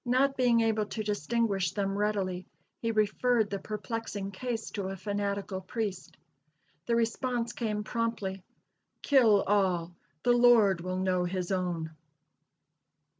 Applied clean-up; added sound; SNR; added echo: none; none; none; none.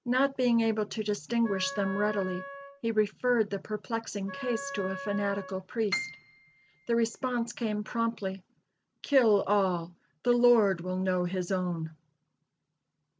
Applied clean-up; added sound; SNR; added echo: none; Wind instrument, woodwind instrument + Piano; 12 dB; none.